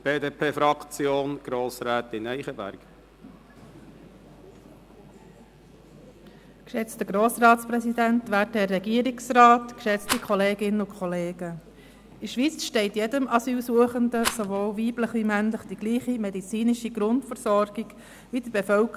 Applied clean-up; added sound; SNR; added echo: none; Rattle; 8 dB; none.